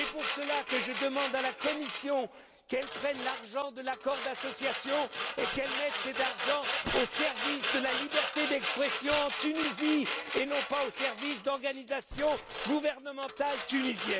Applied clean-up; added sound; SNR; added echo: none; Sawing; -1 dB; none.